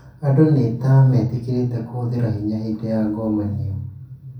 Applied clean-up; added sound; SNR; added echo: none; none; none; reverberation time 0.6 s.